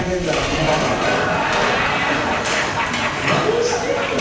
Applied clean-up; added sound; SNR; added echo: none; Boom; 12 dB; reverberation time 0.9 s.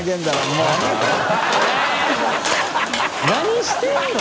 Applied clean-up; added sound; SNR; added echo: none; none; none; none.